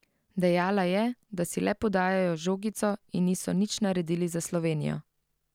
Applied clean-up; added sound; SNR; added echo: none; none; none; none.